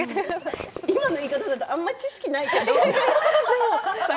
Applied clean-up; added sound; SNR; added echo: none; Fireworks; 18 dB; none.